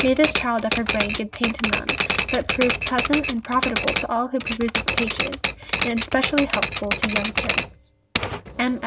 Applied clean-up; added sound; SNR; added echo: none; Typewriter; -1 dB; none.